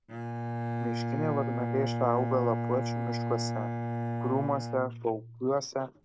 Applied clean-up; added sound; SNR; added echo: none; Bowed string instrument; 1 dB; none.